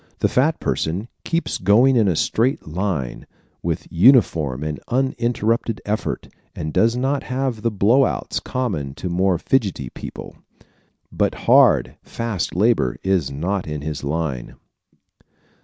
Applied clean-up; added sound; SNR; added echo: none; none; none; none.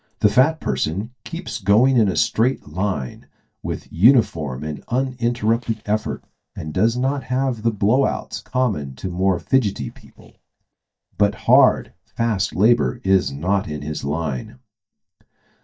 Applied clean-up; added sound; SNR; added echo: neural mask model DeepFilterNet 3.